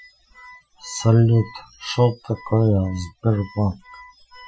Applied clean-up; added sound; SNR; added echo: classical method Wiener filter.